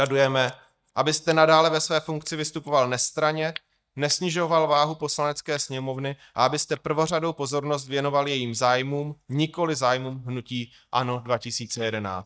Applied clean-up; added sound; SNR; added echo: neural mask model DeepFilterNet 3.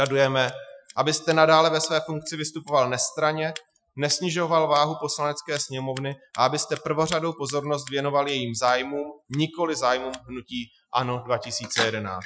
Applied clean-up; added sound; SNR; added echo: classical method Wiener filter.